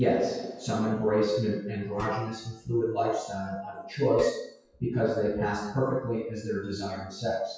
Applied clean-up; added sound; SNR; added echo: classical method WPE with log-MMSE.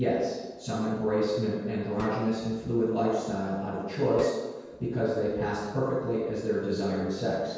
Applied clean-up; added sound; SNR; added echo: none; Gunshot, gunfire; 18 dB; reverberation time 1.2 s.